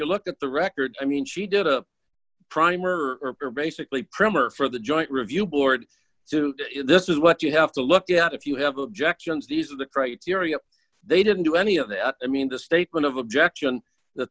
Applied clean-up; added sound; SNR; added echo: none; none; none; none.